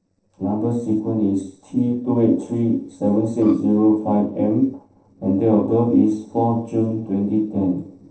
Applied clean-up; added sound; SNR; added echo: neural separator model SepFormer DNS4.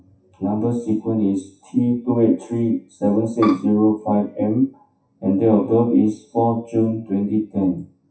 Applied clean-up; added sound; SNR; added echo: classical method WPE with log-MMSE.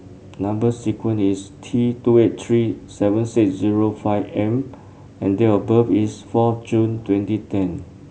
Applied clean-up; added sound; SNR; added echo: none; none; none; none.